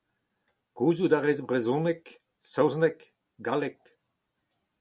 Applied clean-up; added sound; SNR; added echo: none; none; none; none.